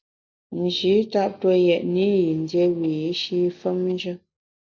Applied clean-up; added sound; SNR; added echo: none; none; none; none.